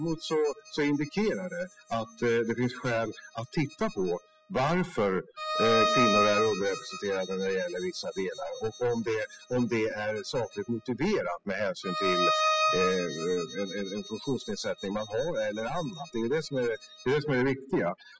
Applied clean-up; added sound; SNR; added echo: classical method spectral subtraction.